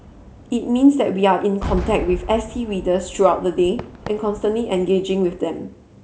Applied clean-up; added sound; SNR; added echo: none; Cheering / Fireworks; 14 dB; none.